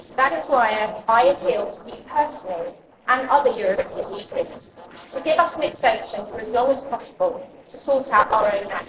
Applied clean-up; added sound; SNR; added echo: neural separator model SepFormer DNS4.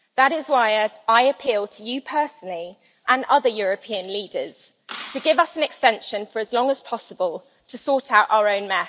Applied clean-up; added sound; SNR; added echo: none; none; none; none.